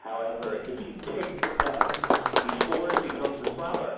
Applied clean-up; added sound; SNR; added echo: none; Applause; -4 dB; reverberation time 1.0 s.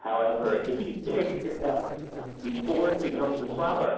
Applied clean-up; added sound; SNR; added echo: neural separator model SepFormer DNS4.